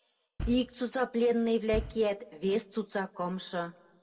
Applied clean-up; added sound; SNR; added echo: none; Bass drum; 10 dB; reverberation time 1.0 s.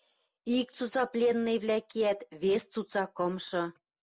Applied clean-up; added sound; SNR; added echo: none; none; none; none.